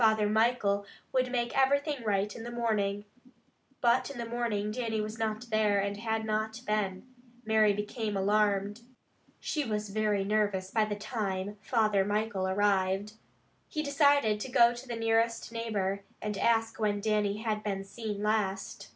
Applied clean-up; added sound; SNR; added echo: none; none; none; none.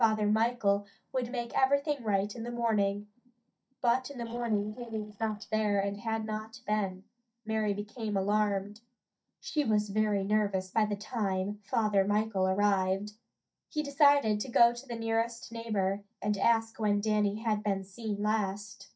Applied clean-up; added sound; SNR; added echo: neural mask model DeepFilterNet 3.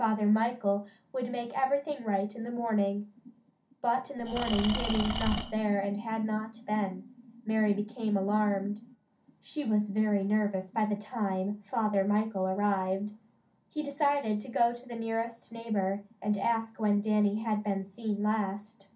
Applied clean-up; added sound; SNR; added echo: none; Engine / Tools; 3 dB; reverberation time 0.3 s.